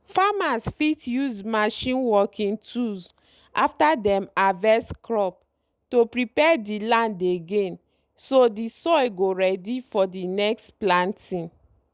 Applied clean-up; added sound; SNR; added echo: none; none; none; none.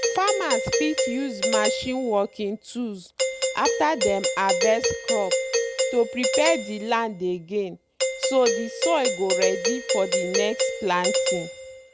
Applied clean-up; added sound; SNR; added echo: none; Doorbell; 0 dB; none.